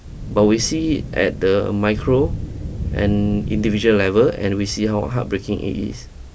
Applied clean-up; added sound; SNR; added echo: none; Thunder / Rain; 10 dB; none.